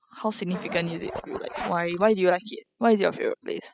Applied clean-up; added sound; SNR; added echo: classical method spectral subtraction.